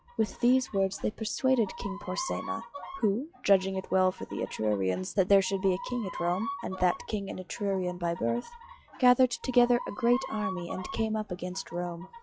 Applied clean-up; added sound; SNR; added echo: classical method log-MMSE.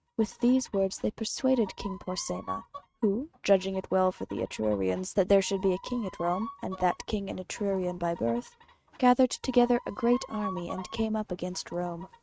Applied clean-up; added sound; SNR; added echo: neural mask model RNNoise.